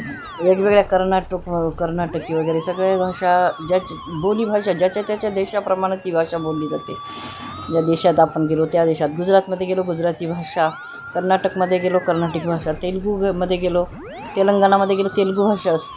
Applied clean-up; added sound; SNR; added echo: none; Musical instrument; 17 dB; none.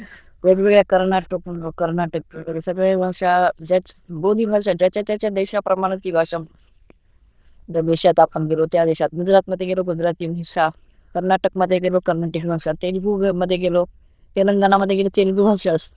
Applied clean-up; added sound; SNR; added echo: neural diffusion model UNIVERSE++.